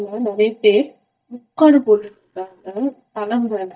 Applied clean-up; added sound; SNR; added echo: neural mask model DeepFilterNet 3.